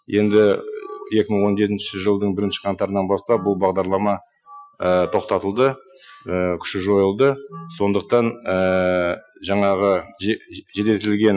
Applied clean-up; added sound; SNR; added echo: classical method Wiener filter.